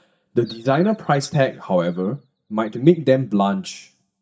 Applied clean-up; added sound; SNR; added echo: neural mask model DeepFilterNet 3.